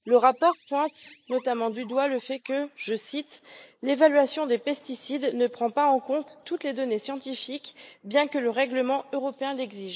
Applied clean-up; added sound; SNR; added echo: neural mask model Resemble Enhance denoiser.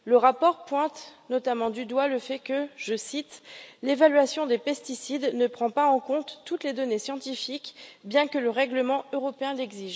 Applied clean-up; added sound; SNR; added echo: none; none; none; none.